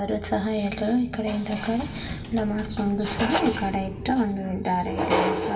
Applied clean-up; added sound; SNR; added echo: none; Typing; 17 dB; reverberation time 1.9 s.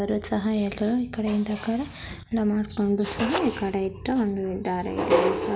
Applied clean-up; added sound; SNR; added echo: none; none; none; none.